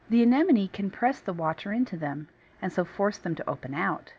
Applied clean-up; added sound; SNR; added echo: none; none; none; none.